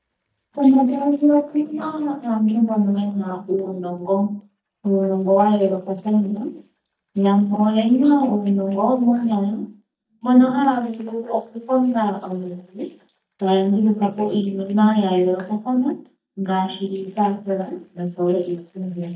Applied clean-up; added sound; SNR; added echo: neural mask model DeepFilterNet 3.